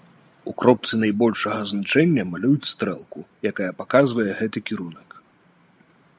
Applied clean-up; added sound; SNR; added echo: none; none; none; none.